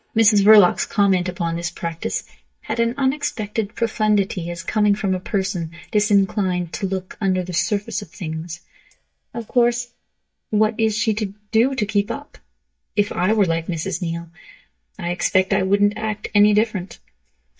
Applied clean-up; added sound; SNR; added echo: neural mask model DeepFilterNet 3.